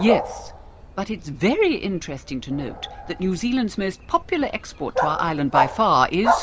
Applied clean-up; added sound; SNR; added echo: none; Bark; 5 dB; none.